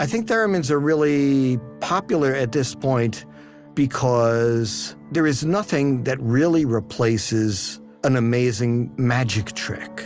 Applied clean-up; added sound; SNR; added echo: none; none; none; none.